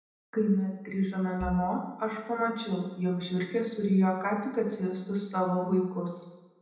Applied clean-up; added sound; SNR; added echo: none; Marimba, xylophone / Wood; 9 dB; reverberation time 0.9 s.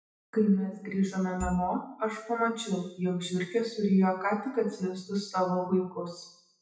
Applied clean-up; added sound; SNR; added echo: classical method WPE with log-MMSE.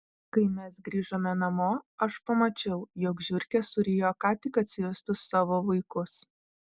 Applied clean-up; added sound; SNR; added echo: none; none; none; none.